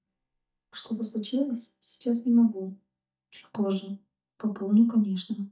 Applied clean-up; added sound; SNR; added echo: neural mask model DeepFilterNet 3.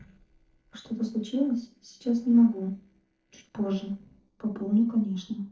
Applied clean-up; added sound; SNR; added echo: neural separator model SepFormer DNS4.